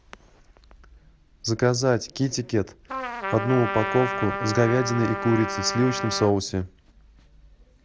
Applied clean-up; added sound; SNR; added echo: none; Trumpet; 4 dB; none.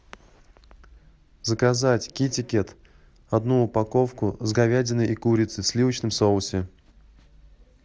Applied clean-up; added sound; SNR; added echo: none; none; none; none.